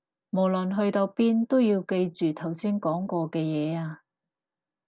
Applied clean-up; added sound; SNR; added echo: none; none; none; none.